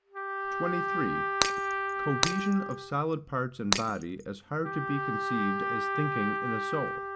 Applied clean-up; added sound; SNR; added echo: none; Trumpet + Shatter; -1 dB; none.